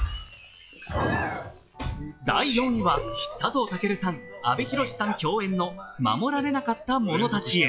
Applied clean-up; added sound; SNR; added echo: classical method log-MMSE.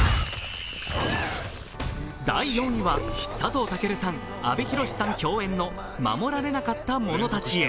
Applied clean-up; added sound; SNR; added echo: none; Bowed string instrument + Purr; 14 dB; none.